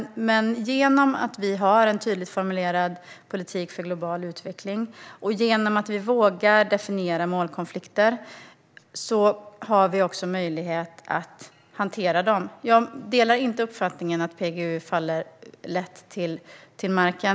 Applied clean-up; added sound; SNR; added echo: none; none; none; none.